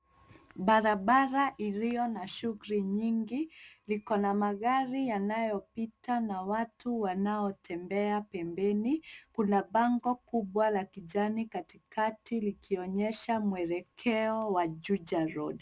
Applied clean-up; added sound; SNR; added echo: none; none; none; none.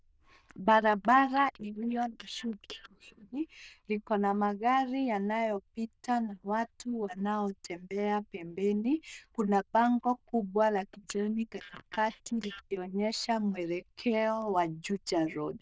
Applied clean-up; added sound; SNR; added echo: neural diffusion model UNIVERSE++.